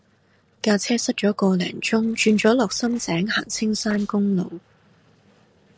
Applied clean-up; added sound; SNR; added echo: neural separator model SepFormer DNS4.